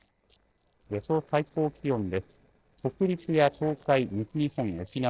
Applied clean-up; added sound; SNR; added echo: neural separator model SepFormer DNS4.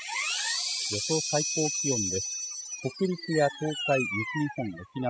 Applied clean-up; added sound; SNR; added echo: classical method spectral subtraction.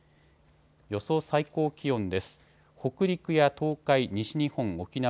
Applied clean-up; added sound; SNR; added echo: none; none; none; none.